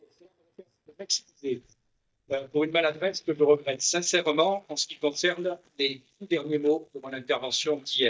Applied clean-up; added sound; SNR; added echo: neural mask model DeepFilterNet 3.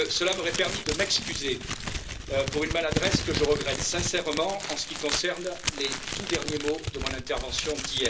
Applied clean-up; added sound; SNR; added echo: none; Crumpling, crinkling; 3 dB; reverberation time 0.2 s.